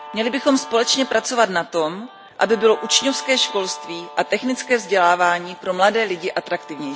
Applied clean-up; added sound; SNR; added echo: none; Guitar; 16 dB; none.